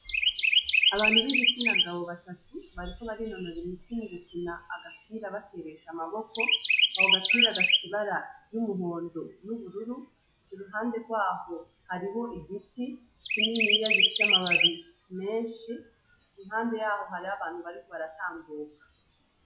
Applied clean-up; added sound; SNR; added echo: classical method log-MMSE.